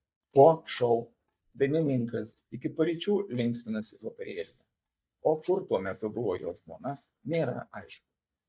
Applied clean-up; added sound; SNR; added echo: neural mask model DeepFilterNet 3.